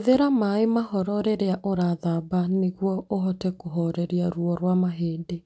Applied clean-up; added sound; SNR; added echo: none; none; none; none.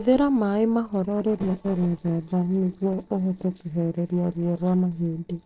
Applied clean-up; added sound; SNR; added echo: neural separator model SepFormer DNS4.